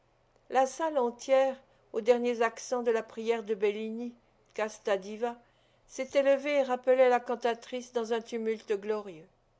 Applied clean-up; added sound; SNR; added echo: none; none; none; none.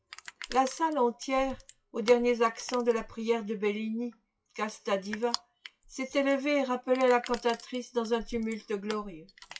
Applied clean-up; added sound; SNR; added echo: classical method WPE with log-MMSE.